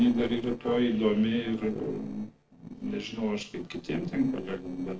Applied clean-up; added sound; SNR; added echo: neural separator model SepFormer DNS4.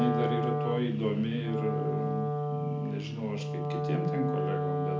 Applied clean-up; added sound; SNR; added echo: none; Wind instrument, woodwind instrument; -2 dB; reverberation time 0.4 s.